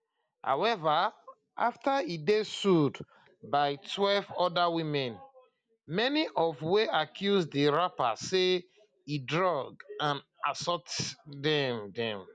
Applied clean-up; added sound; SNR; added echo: none; none; none; none.